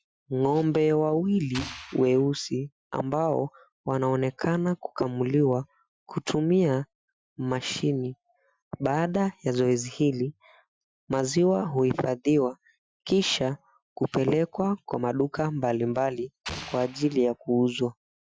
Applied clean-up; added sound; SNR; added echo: classical method Wiener filter.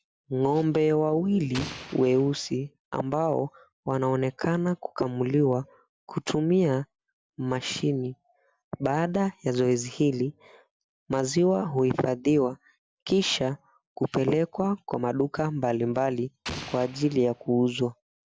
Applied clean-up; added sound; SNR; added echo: none; Explosion; 13 dB; none.